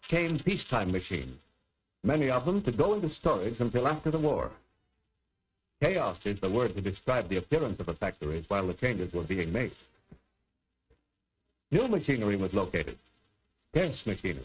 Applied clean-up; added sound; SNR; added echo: neural mask model RNNoise.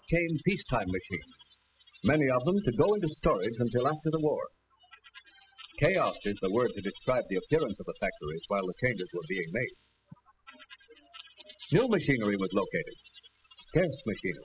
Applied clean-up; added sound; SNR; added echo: classical method spectral subtraction.